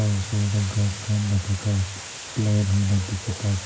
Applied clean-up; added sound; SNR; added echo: none; Water; 13 dB; reverberation time 0.4 s.